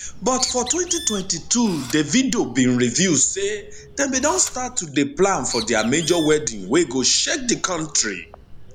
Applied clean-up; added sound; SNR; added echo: none; Engine / Drill + Bird; 15 dB; none.